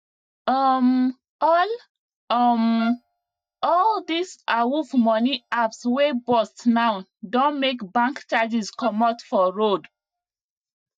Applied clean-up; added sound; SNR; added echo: neural mask model DeepFilterNet 3.